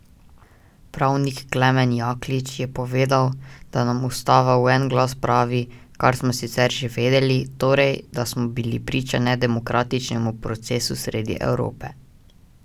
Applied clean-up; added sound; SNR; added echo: none; none; none; none.